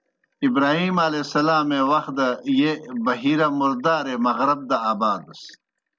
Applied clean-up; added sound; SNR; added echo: none; none; none; none.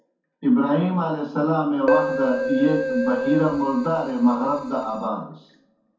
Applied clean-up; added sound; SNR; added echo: none; Keyboard (musical); 3 dB; reverberation time 0.6 s.